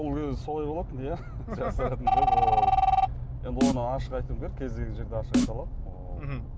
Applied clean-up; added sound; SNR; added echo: none; Snare drum + Telephone; -4 dB; none.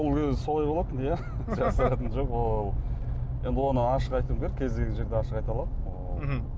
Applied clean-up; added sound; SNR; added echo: none; none; none; none.